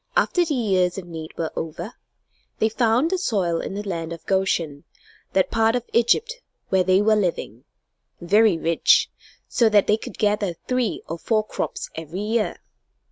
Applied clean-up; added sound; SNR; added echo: none; none; none; none.